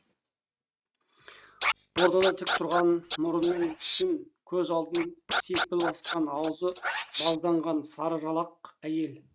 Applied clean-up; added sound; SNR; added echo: neural mask model RNNoise.